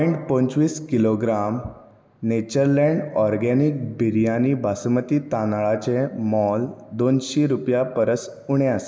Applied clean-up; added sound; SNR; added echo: none; none; none; none.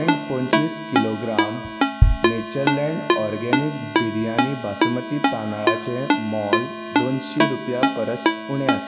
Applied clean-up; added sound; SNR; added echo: none; Ringtone + Bass drum; -4 dB; none.